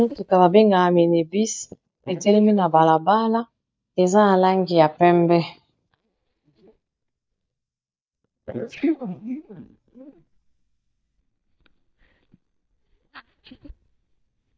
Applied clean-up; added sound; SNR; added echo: neural mask model DeepFilterNet 3.